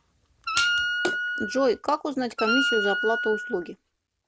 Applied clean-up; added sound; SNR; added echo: none; Wind instrument, woodwind instrument; 0 dB; none.